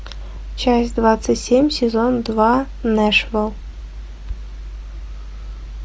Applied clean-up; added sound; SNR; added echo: none; none; none; none.